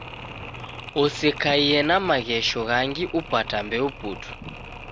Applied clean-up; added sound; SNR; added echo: none; Mechanisms; 13 dB; none.